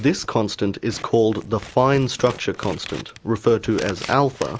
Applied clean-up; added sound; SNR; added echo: none; Scissors; 18 dB; none.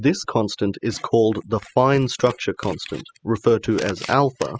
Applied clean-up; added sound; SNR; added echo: classical method spectral subtraction.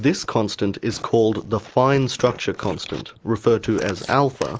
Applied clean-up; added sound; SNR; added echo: neural mask model Resemble Enhance denoiser.